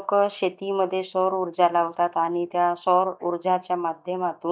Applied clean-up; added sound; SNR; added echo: neural mask model DeepFilterNet 3.